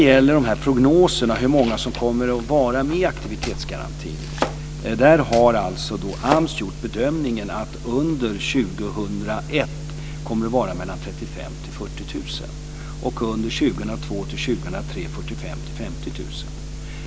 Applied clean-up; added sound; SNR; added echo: none; Domestic sounds, home sounds; 11 dB; none.